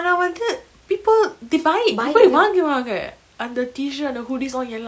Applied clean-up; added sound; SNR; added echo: none; none; none; none.